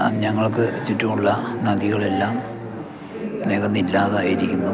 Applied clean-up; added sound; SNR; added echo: none; none; none; none.